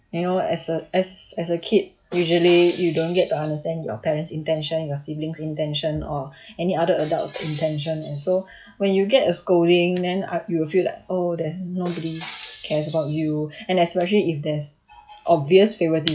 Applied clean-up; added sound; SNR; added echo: classical method log-MMSE.